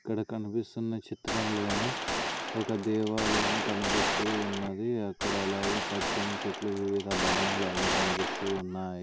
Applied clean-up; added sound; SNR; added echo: none; Gunshot, gunfire; -1 dB; none.